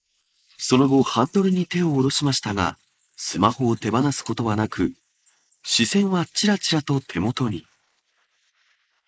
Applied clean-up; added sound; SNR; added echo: neural mask model Resemble Enhance denoiser.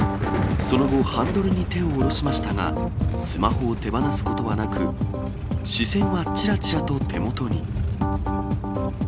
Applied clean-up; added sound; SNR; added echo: none; Thunder; 14 dB; none.